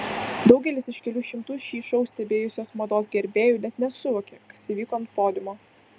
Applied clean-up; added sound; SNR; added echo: none; none; none; none.